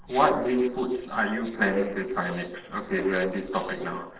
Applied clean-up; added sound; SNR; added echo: neural separator model SepFormer DNS4.